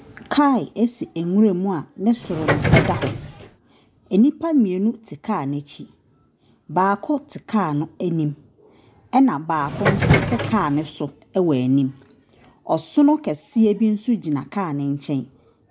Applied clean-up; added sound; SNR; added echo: none; Subway, metro, underground; -1 dB; none.